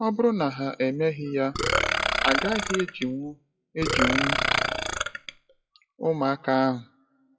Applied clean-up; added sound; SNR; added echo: classical method WPE with log-MMSE.